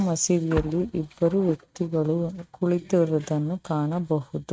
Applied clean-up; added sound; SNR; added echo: neural mask model RNNoise.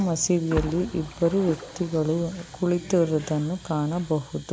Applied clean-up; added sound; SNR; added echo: none; Splash, splatter; 13 dB; none.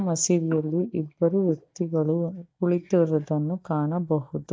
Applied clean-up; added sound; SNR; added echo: neural mask model DeepFilterNet 3.